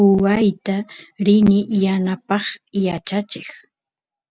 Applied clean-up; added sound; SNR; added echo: none; none; none; none.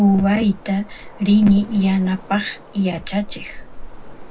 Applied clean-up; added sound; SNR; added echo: none; Waves, surf; 15 dB; reverberation time 0.3 s.